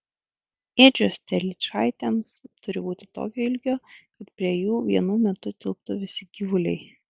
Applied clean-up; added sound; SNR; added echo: none; none; none; none.